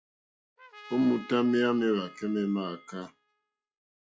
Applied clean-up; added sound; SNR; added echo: classical method log-MMSE.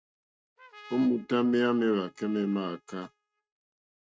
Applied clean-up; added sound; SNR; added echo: neural mask model RNNoise.